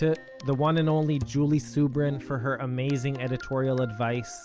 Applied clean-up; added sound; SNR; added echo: none; none; none; none.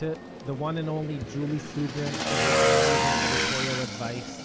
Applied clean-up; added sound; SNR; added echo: none; Motorcycle / Engine; -5 dB; none.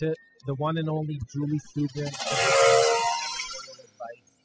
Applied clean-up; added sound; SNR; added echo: classical method spectral subtraction.